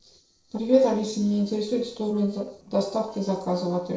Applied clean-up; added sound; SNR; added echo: neural separator model SepFormer DNS4.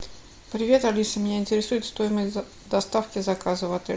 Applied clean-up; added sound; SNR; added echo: none; none; none; none.